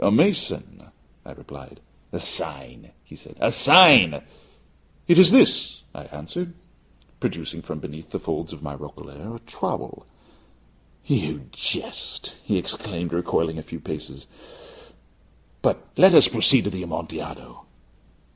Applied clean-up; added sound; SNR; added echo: none; none; none; none.